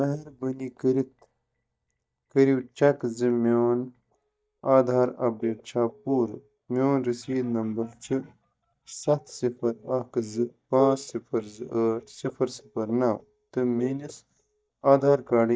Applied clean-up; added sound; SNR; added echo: neural mask model DeepFilterNet 3.